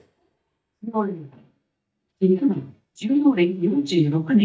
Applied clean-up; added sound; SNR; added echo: neural mask model DeepFilterNet 3.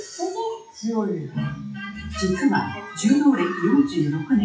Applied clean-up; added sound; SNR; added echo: classical method WPE with log-MMSE.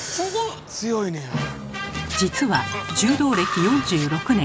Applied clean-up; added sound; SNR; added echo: none; none; none; none.